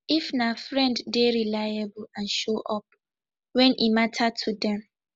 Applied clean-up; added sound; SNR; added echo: none; none; none; none.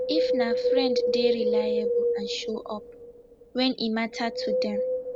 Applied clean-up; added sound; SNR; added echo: none; Wind; -4 dB; none.